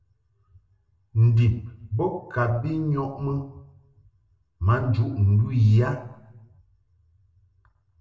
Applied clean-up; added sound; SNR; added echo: none; none; none; reverberation time 0.6 s.